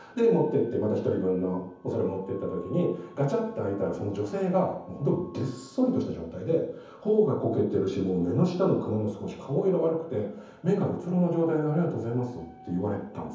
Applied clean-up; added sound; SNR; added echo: none; none; none; reverberation time 0.7 s.